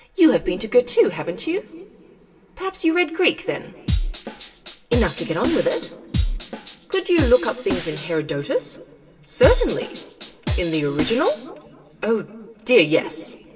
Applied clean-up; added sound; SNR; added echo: none; Drum kit; 3 dB; reverberation time 2.9 s.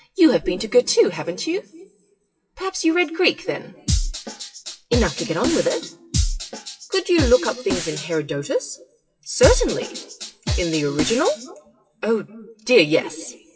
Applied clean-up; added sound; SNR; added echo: classical method WPE with log-MMSE.